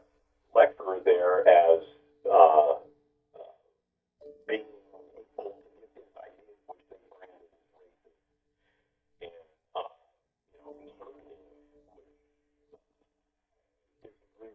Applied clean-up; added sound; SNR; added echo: neural mask model DeepFilterNet 3.